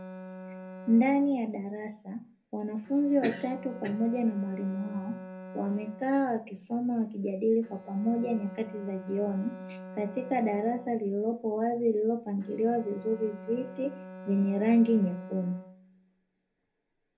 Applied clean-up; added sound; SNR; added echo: none; Bowed string instrument; 16 dB; reverberation time 0.3 s.